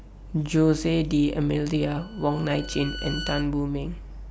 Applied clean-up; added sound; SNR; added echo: none; Bowed string instrument; 16 dB; none.